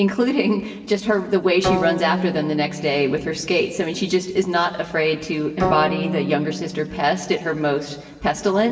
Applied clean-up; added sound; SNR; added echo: none; Bowed string instrument; 9 dB; reverberation time 2.9 s.